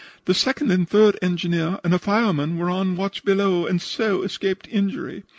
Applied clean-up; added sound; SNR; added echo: none; none; none; none.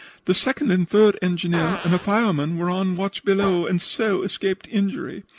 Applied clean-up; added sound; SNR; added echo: none; Fart; 17 dB; none.